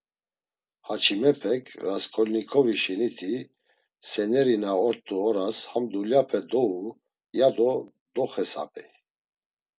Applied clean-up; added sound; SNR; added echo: none; none; none; none.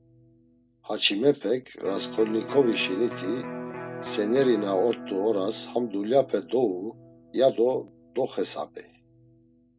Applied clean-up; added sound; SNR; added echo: none; Electric guitar; 13 dB; none.